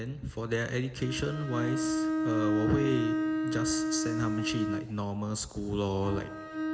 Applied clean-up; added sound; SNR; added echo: none; Bowed string instrument; 0 dB; reverberation time 1.2 s.